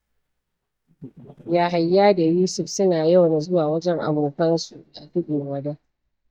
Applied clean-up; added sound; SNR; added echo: neural mask model DeepFilterNet 3.